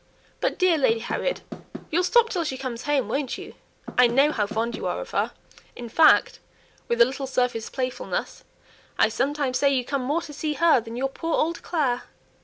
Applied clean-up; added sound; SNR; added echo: none; Knock / Wood; 12 dB; none.